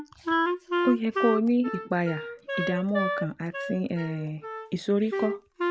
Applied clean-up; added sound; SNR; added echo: none; Wind instrument, woodwind instrument; 3 dB; none.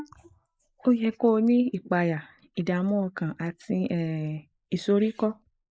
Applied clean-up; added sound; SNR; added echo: neural mask model Resemble Enhance denoiser.